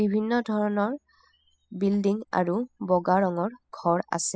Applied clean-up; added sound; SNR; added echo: classical method spectral subtraction.